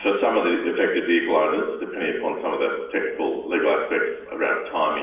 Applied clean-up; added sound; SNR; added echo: none; none; none; reverberation time 0.8 s.